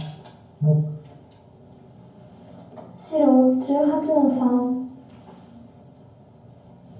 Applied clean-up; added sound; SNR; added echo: none; none; none; reverberation time 0.9 s.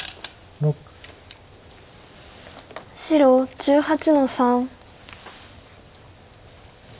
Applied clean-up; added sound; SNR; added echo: none; none; none; none.